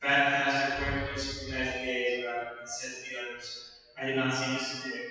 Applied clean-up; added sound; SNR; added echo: classical method WPE with log-MMSE.